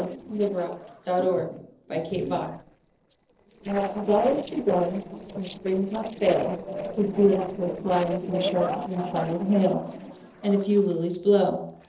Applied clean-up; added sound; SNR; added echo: neural separator model SepFormer DNS4.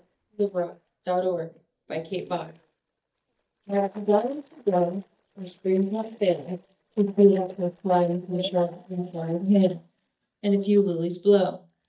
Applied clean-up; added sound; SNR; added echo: neural mask model DeepFilterNet 3.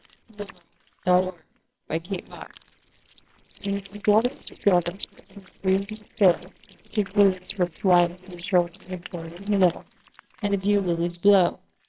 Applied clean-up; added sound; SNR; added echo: neural separator model SepFormer WHAMR!.